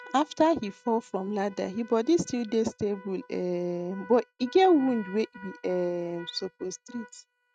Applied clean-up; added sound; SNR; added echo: neural mask model RNNoise.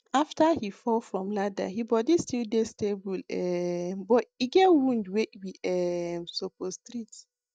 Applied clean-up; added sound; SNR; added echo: neural mask model DeepFilterNet 3.